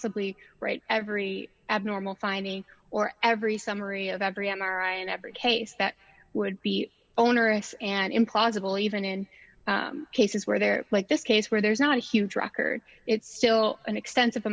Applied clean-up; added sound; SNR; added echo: none; none; none; none.